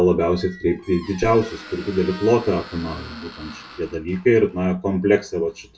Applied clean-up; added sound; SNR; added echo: none; Squeak; 20 dB; reverberation time 0.2 s.